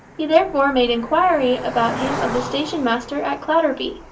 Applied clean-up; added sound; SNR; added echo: none; Cricket; 12 dB; reverberation time 0.2 s.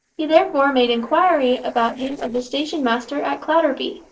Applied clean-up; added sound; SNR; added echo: neural separator model SepFormer DNS4.